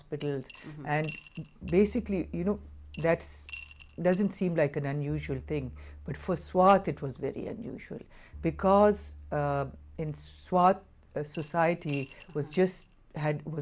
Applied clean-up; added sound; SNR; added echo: none; Bowed string instrument + Coin (dropping) / Glass; 19 dB; none.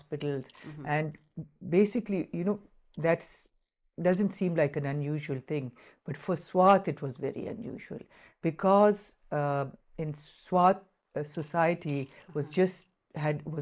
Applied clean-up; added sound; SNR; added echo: neural mask model Resemble Enhance denoiser.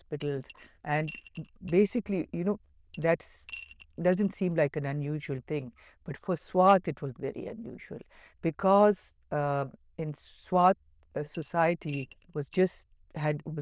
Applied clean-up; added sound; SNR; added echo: neural diffusion model UNIVERSE++.